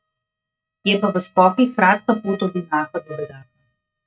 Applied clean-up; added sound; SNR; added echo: neural mask model RNNoise.